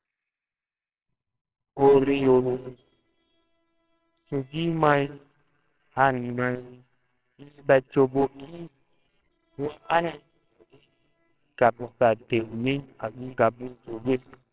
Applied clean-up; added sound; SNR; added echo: neural separator model SepFormer WHAMR!.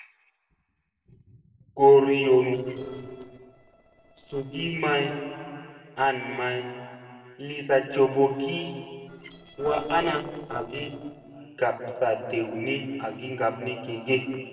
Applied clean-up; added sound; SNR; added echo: neural separator model SepFormer DNS4.